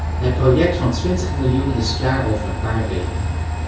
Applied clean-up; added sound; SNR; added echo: none; Train; 2 dB; reverberation time 0.6 s.